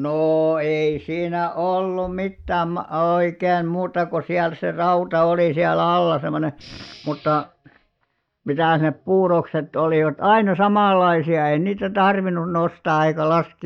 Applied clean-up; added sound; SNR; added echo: neural mask model DeepFilterNet 3.